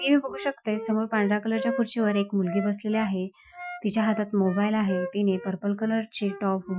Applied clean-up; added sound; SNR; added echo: classical method Wiener filter.